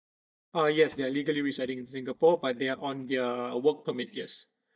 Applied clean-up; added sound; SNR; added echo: neural mask model DeepFilterNet 3.